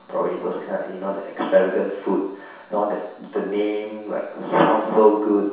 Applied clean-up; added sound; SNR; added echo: none; none; none; reverberation time 0.7 s.